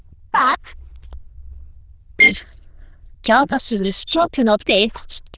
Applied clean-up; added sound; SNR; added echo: neural diffusion model UNIVERSE++.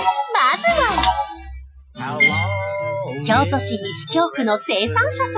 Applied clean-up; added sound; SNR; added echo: classical method Wiener filter.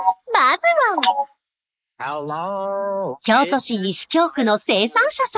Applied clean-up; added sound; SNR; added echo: neural mask model Resemble Enhance denoiser.